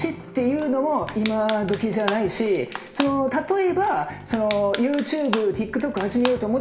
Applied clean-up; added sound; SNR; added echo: none; Crushing; 12 dB; reverberation time 2.0 s.